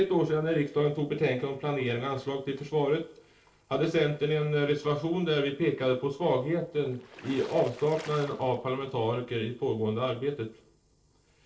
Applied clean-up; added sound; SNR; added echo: neural separator model SepFormer DNS4.